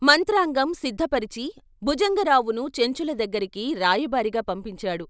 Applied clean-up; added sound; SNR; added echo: none; none; none; none.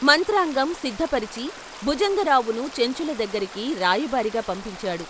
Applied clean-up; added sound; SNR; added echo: none; Stream; 16 dB; none.